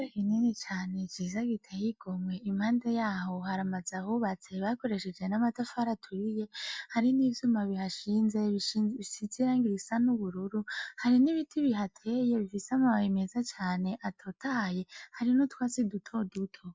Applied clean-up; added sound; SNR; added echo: none; none; none; none.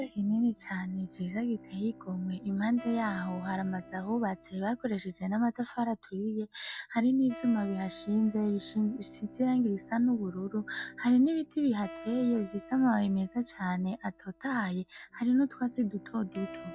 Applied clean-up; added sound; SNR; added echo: none; Acoustic guitar + Bowed string instrument; 19 dB; none.